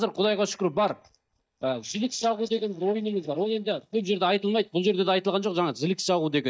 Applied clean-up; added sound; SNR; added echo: neural mask model DeepFilterNet 3.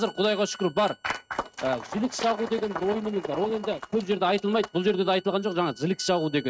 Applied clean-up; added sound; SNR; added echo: neural mask model RNNoise.